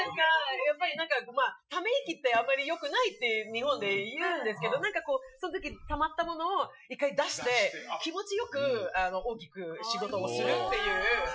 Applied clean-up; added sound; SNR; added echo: classical method Wiener filter.